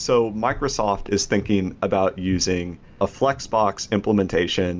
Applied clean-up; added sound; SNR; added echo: none; none; none; none.